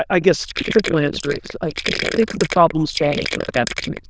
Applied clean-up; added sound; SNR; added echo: neural diffusion model UNIVERSE++.